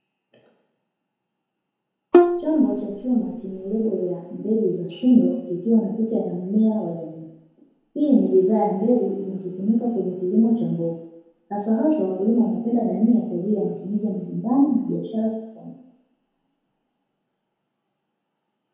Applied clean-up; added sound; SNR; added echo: none; Bowed string instrument; -1 dB; reverberation time 1.0 s.